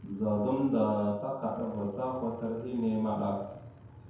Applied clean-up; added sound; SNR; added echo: none; Truck; 19 dB; reverberation time 0.9 s.